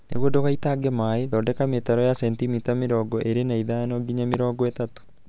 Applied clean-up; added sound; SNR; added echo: none; none; none; none.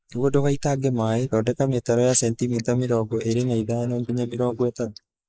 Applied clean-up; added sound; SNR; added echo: neural mask model Resemble Enhance denoiser.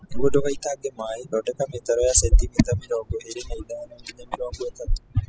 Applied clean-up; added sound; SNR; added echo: classical method spectral subtraction.